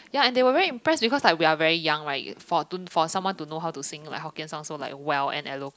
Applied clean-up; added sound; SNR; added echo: none; none; none; none.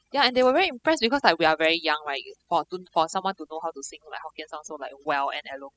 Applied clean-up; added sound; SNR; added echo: classical method spectral subtraction.